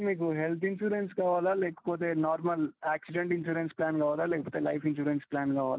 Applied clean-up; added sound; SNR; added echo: none; none; none; none.